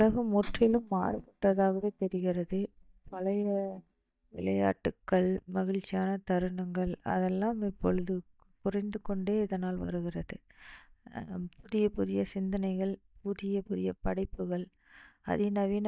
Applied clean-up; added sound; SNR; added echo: neural mask model DeepFilterNet 3.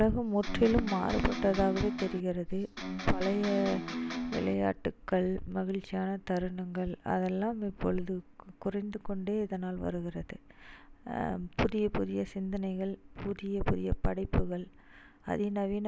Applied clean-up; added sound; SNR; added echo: none; Electric guitar; 5 dB; none.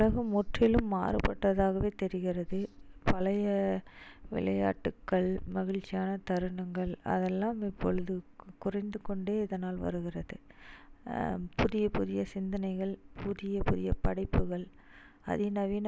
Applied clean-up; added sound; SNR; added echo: none; none; none; none.